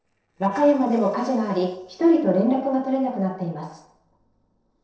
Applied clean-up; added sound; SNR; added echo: neural separator model SepFormer DNS4.